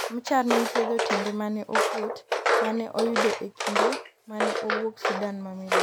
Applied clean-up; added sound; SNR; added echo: none; Walk, footsteps; -2 dB; none.